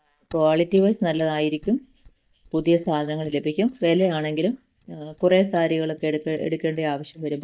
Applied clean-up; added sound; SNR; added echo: neural mask model DeepFilterNet 3.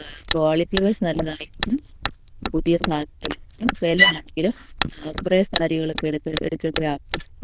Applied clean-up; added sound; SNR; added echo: neural diffusion model UNIVERSE++.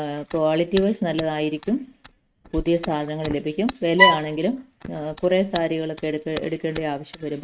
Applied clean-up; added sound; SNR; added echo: neural mask model RNNoise.